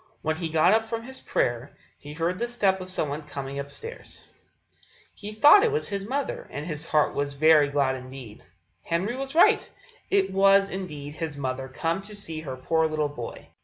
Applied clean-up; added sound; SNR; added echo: none; none; none; none.